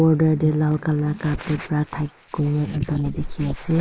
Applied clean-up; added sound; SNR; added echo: neural mask model Resemble Enhance denoiser.